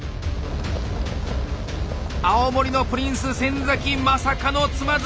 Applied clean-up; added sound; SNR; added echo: none; none; none; none.